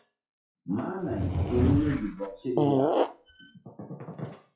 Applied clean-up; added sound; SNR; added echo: classical method WPE with log-MMSE.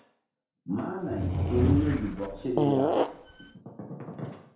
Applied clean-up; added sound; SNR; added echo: none; Fart / Drawer open or close; -4 dB; reverberation time 0.5 s.